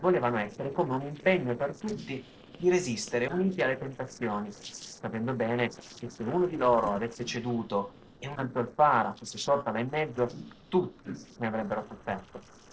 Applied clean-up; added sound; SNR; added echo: neural separator model SepFormer DNS4.